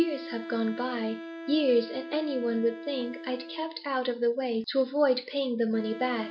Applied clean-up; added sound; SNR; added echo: none; Wind instrument, woodwind instrument; 13 dB; none.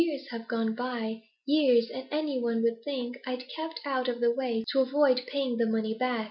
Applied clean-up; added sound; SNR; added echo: none; none; none; none.